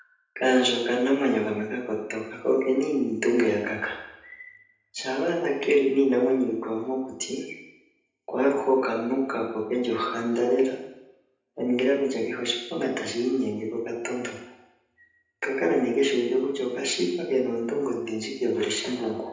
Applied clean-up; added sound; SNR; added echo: none; none; none; reverberation time 0.9 s.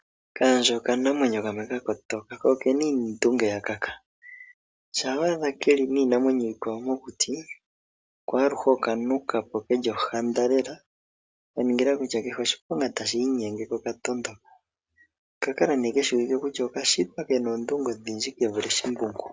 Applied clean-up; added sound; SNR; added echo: none; none; none; none.